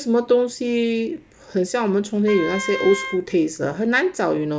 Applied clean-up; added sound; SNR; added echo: none; Wind instrument, woodwind instrument; 11 dB; none.